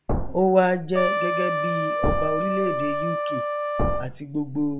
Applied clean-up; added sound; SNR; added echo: none; Trumpet + Thump, thud; 0 dB; none.